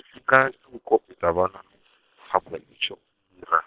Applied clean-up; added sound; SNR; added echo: neural separator model SepFormer WHAM!.